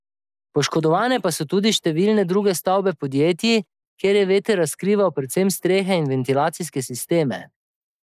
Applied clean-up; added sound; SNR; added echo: neural mask model Resemble Enhance denoiser.